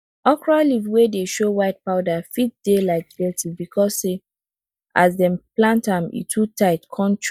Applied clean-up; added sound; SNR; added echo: neural mask model DeepFilterNet 3.